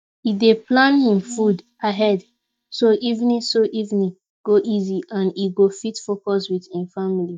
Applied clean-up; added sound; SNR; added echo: neural mask model DeepFilterNet 3.